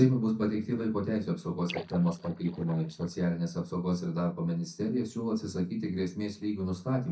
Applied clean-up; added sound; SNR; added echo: neural mask model DeepFilterNet 3.